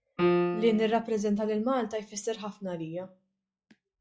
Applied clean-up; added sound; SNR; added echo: classical method log-MMSE.